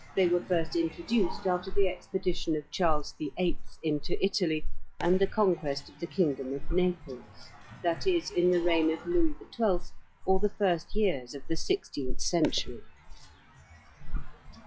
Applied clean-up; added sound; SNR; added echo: classical method log-MMSE.